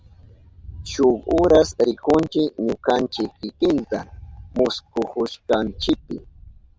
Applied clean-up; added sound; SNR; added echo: none; Thunder; 19 dB; none.